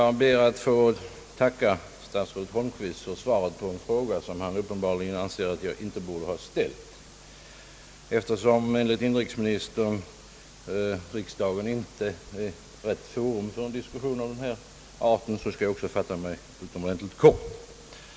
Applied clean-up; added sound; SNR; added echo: none; none; none; none.